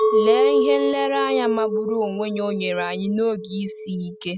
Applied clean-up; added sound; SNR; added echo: none; Chink, clink; -1 dB; none.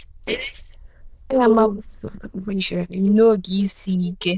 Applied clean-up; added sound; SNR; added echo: neural diffusion model UNIVERSE++.